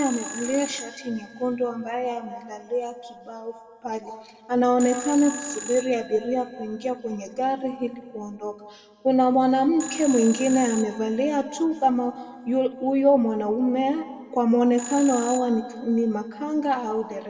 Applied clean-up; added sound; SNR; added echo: none; Telephone; 17 dB; reverberation time 1.7 s.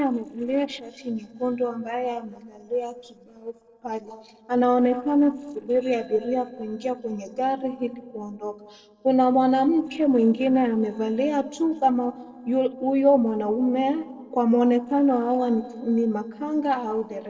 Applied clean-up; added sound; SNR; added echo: neural separator model SepFormer DNS4.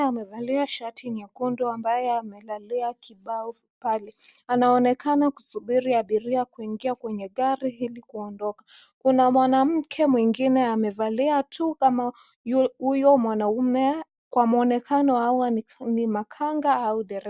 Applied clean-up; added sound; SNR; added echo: none; none; none; none.